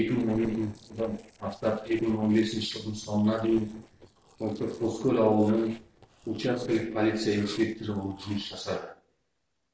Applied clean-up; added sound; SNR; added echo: neural separator model SepFormer DNS4.